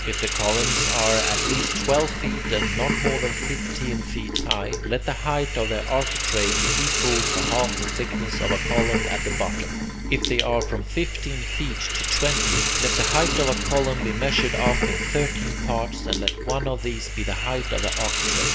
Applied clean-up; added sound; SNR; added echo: none; Hiss; 1 dB; reverberation time 1.8 s.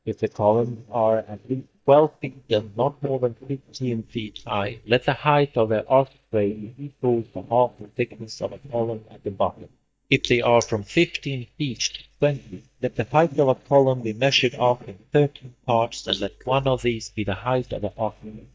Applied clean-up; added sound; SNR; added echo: neural mask model DeepFilterNet 3.